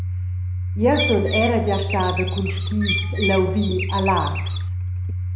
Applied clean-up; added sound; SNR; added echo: none; Domestic sounds, home sounds + Bird; 0 dB; none.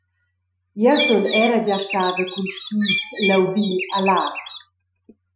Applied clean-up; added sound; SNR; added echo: classical method Wiener filter.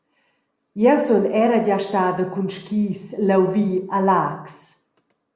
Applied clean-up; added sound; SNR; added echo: none; none; none; none.